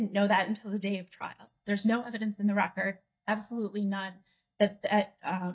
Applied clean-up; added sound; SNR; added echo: neural mask model DeepFilterNet 3.